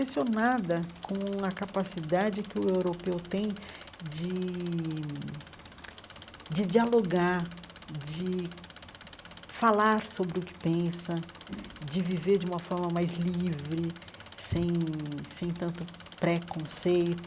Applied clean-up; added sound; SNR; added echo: none; Engine; 18 dB; none.